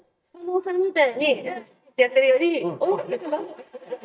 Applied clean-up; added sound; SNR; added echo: neural mask model DeepFilterNet 3.